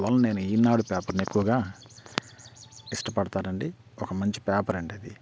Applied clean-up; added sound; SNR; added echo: none; none; none; none.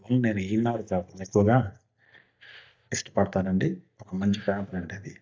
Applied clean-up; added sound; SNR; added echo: neural mask model DeepFilterNet 3.